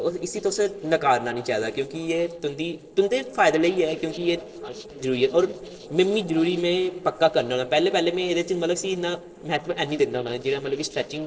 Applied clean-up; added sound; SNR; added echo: neural separator model SepFormer DNS4.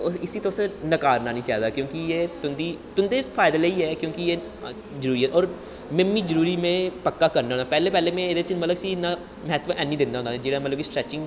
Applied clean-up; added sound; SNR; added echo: none; none; none; none.